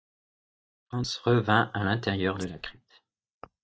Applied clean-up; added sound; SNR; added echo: neural mask model DeepFilterNet 3.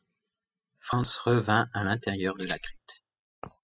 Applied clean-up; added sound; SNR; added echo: classical method spectral subtraction.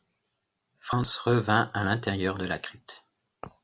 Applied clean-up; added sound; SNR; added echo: none; none; none; none.